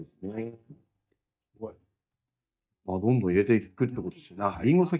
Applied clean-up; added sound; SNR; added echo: neural mask model DeepFilterNet 3.